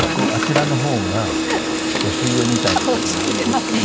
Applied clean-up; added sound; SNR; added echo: none; Printer; -1 dB; none.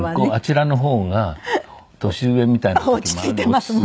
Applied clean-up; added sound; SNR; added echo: none; none; none; none.